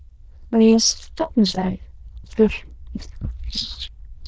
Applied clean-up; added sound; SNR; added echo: neural diffusion model UNIVERSE++.